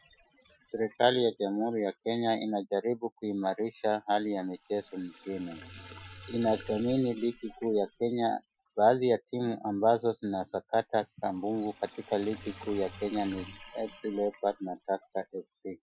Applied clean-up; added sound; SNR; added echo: classical method Wiener filter.